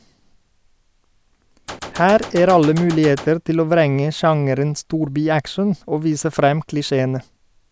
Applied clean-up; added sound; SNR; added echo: none; Gunshot, gunfire; 13 dB; none.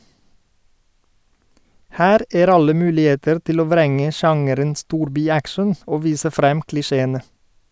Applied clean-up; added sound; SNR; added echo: none; none; none; none.